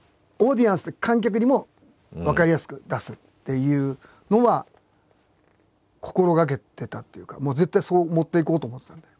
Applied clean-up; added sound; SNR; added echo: none; none; none; none.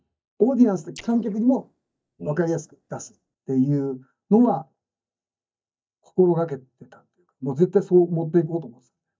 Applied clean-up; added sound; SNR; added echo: neural mask model DeepFilterNet 3.